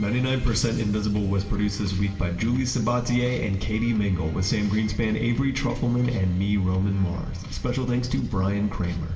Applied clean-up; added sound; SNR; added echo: none; none; none; reverberation time 2.1 s.